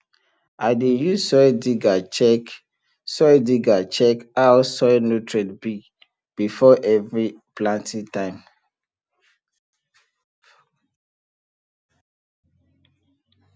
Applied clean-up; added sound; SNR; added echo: none; none; none; none.